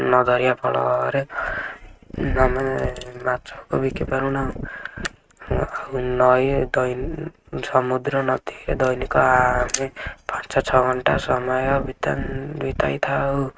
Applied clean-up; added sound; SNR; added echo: neural mask model RNNoise.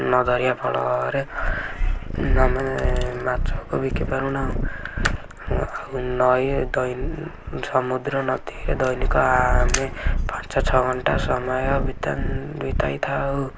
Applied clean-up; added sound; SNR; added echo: none; Purr; 2 dB; none.